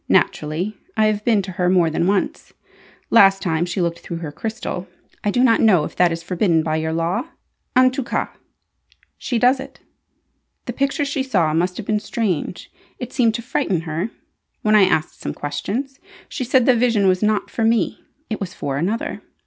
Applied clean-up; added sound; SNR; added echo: none; none; none; none.